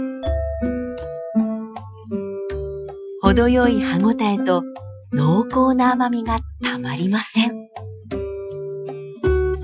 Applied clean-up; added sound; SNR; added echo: classical method Wiener filter.